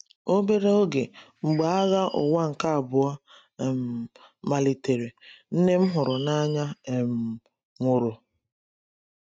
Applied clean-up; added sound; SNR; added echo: neural mask model RNNoise.